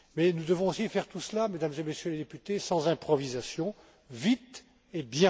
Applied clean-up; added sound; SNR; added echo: none; none; none; none.